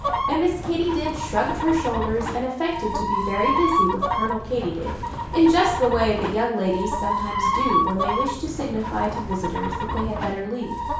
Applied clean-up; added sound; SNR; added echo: none; Chicken, rooster; 2 dB; reverberation time 0.6 s.